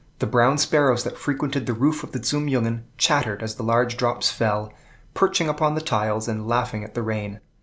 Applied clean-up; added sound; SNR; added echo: none; none; none; none.